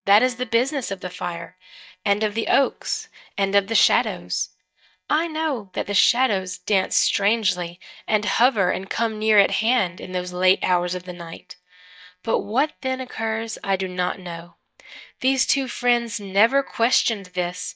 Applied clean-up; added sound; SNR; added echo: neural mask model DeepFilterNet 3.